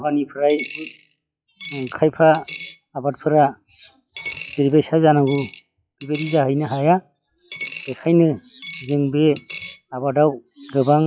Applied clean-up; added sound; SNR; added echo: classical method log-MMSE.